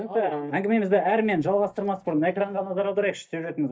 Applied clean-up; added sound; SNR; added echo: neural mask model DeepFilterNet 3.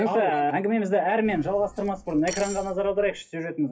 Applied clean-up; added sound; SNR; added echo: classical method WPE with log-MMSE.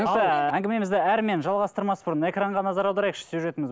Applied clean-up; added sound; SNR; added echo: none; none; none; none.